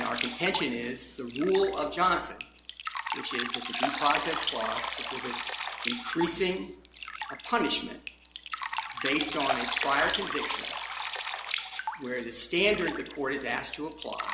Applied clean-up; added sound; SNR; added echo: none; Drip; 2 dB; none.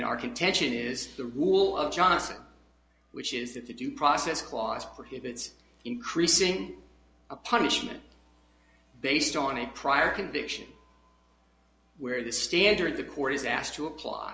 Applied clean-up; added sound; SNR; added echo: none; none; none; none.